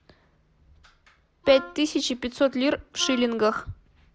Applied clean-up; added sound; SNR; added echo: none; Wind instrument, woodwind instrument; 15 dB; none.